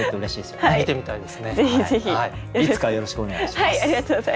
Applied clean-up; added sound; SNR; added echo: none; none; none; none.